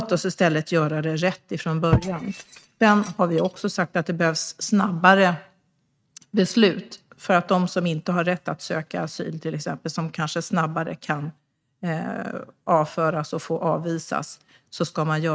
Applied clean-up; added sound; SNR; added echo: neural mask model RNNoise.